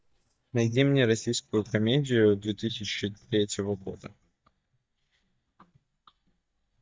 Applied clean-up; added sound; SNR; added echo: neural mask model DeepFilterNet 3.